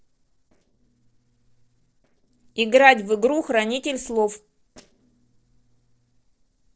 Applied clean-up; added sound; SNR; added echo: neural separator model SepFormer DNS4.